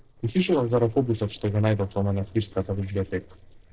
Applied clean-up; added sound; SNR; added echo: neural separator model SepFormer DNS4.